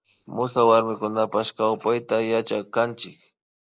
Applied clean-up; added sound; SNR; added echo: neural mask model Resemble Enhance denoiser.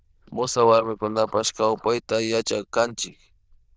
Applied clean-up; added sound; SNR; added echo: neural diffusion model UNIVERSE++.